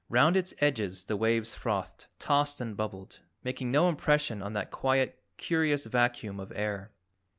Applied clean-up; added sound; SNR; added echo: none; none; none; none.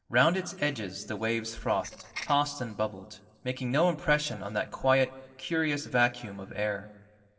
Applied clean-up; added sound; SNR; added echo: neural separator model SepFormer DNS4.